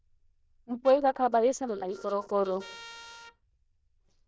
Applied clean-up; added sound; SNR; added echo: neural diffusion model UNIVERSE++.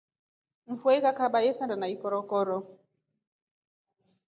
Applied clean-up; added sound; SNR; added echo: none; none; none; none.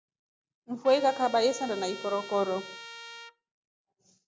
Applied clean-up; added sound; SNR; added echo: none; Trumpet; 14 dB; none.